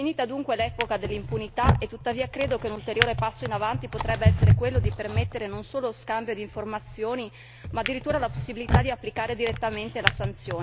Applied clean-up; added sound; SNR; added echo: none; Drawer open or close; -2 dB; none.